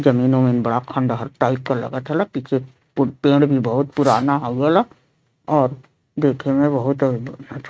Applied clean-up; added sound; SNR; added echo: neural mask model RNNoise.